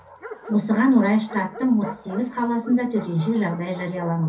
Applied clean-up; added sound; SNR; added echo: none; Bark; 17 dB; reverberation time 0.3 s.